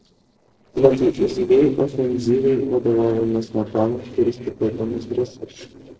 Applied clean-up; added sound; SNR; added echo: neural separator model SepFormer DNS4.